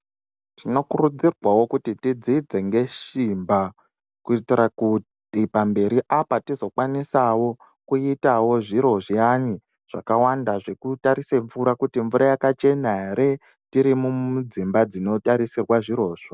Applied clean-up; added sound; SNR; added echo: none; none; none; none.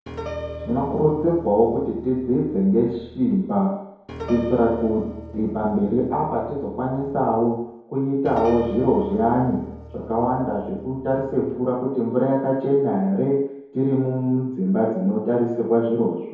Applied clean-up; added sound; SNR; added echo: none; Piano; 14 dB; reverberation time 0.9 s.